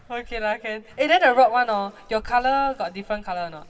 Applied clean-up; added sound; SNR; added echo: none; Bathtub (filling or washing); 20 dB; reverberation time 1.5 s.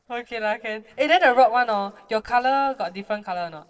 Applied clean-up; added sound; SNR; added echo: neural separator model SepFormer DNS4.